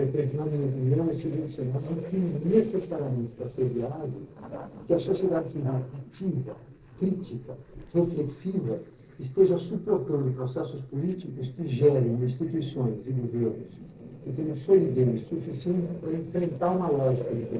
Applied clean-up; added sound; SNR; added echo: neural separator model SepFormer DNS4.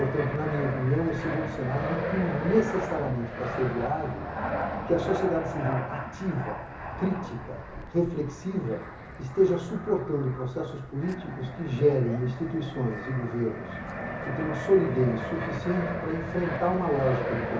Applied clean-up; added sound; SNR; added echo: none; Fixed-wing aircraft, airplane; 6 dB; reverberation time 0.7 s.